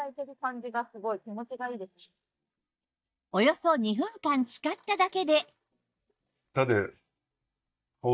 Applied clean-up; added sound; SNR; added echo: neural mask model DeepFilterNet 3.